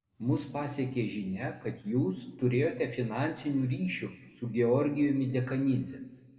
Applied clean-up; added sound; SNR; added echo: none; none; none; reverberation time 1.3 s.